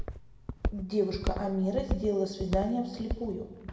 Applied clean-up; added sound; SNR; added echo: none; Walk, footsteps; 4 dB; reverberation time 1.1 s.